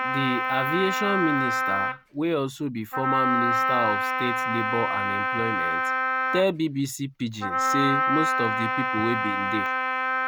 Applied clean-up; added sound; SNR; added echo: none; Wind instrument, woodwind instrument; -2 dB; none.